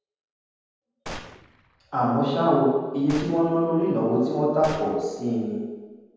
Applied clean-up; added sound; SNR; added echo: none; Gunshot, gunfire; 17 dB; reverberation time 1.2 s.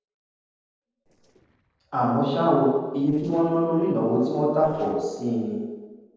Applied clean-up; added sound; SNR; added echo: neural separator model SepFormer DNS4.